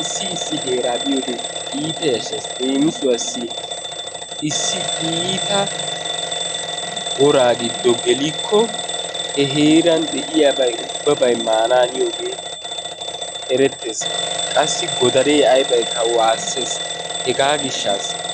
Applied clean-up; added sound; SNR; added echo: none; Alarm / Bell; 4 dB; none.